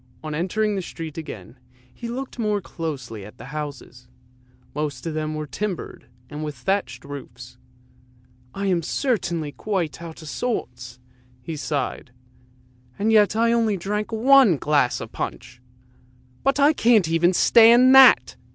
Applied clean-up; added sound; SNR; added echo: none; none; none; none.